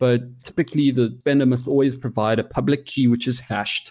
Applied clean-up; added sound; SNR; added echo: neural mask model DeepFilterNet 3.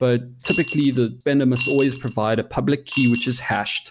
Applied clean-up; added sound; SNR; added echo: none; Coin (dropping) / Glass; 10 dB; none.